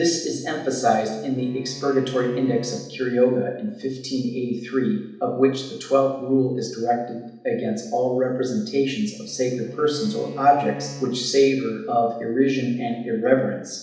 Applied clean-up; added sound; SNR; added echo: none; Bowed string instrument; 17 dB; reverberation time 0.8 s.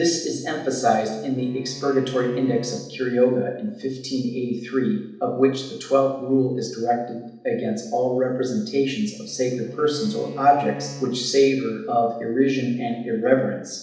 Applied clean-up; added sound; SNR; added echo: neural separator model SepFormer DNS4.